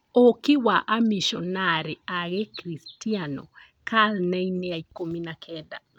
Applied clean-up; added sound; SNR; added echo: none; none; none; none.